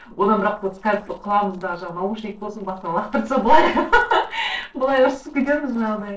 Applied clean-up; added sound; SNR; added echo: neural separator model SepFormer DNS4.